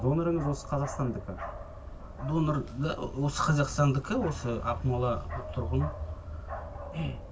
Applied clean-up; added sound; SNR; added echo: none; Bark; 8 dB; reverberation time 0.1 s.